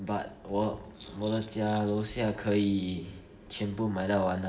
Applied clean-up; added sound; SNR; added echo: none; Rattle; 20 dB; reverberation time 0.6 s.